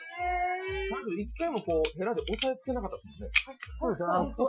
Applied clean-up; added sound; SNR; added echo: classical method Wiener filter.